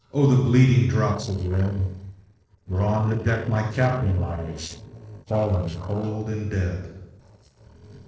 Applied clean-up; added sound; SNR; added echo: neural separator model SepFormer DNS4.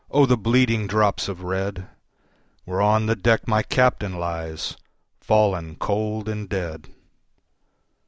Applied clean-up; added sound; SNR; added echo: none; none; none; none.